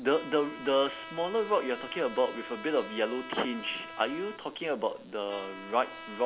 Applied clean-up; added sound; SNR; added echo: none; Trumpet; 14 dB; none.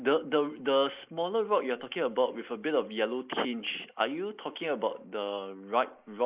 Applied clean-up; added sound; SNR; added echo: neural mask model Resemble Enhance denoiser.